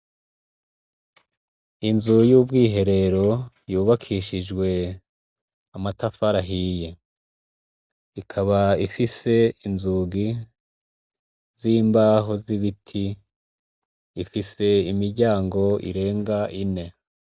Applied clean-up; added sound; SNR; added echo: none; none; none; none.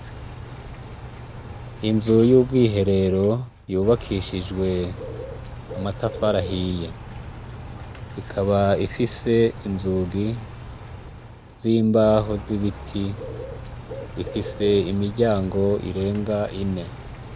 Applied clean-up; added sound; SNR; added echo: none; Bird / Rain; 12 dB; none.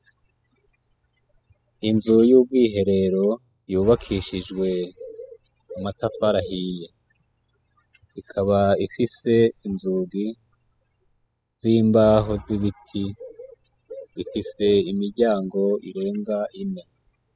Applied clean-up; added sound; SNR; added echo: classical method spectral subtraction.